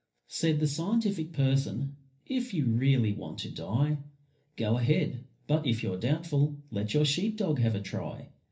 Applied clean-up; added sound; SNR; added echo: none; none; none; reverberation time 0.3 s.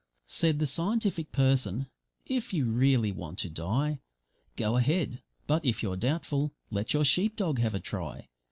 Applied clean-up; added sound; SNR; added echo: none; none; none; none.